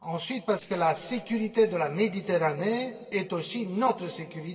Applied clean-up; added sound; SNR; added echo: neural separator model SepFormer DNS4.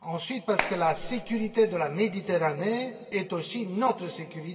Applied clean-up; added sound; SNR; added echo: none; Clapping; 7 dB; reverberation time 2.8 s.